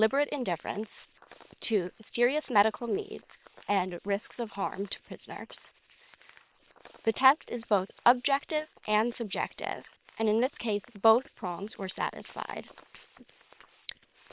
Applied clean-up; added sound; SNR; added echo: neural separator model SepFormer WHAM!.